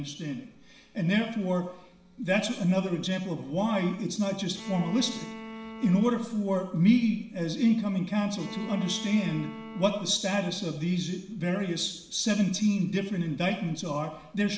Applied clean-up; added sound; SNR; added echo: none; Bowed string instrument; 14 dB; reverberation time 0.7 s.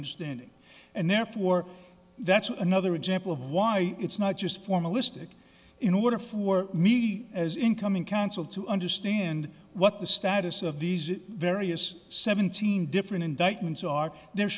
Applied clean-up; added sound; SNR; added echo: none; none; none; none.